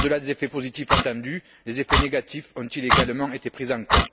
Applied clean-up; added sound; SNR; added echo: none; Clock; -2 dB; none.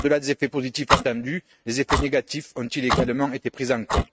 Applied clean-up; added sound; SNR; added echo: neural mask model RNNoise.